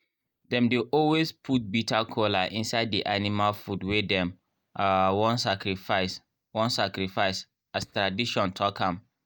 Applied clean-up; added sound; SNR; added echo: neural mask model DeepFilterNet 3.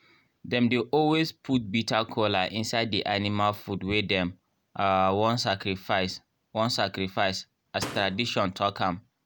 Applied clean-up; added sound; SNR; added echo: none; Slam; 13 dB; none.